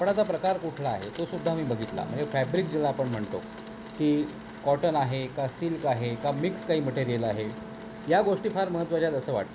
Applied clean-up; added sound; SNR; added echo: none; Domestic sounds, home sounds + Wind instrument, woodwind instrument; 14 dB; none.